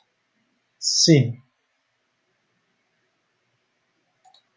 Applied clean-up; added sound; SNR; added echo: none; none; none; none.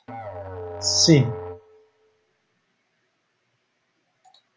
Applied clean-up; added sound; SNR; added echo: none; Musical instrument; 10 dB; none.